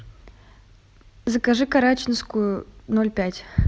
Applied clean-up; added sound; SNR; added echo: none; none; none; none.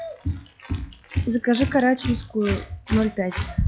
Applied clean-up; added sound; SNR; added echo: classical method log-MMSE.